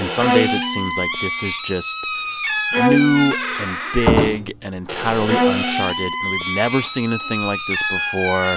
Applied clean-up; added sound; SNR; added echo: none; Squeak / Slam + Bowed string instrument; 0 dB; none.